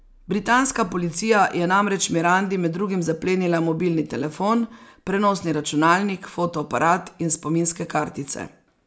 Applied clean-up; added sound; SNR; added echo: none; none; none; none.